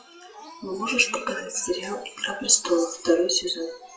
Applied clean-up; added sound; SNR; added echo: classical method WPE with log-MMSE.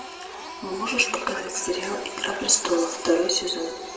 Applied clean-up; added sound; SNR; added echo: none; Printer; 12 dB; reverberation time 1.8 s.